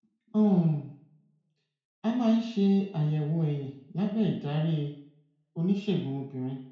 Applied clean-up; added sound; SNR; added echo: none; none; none; reverberation time 0.6 s.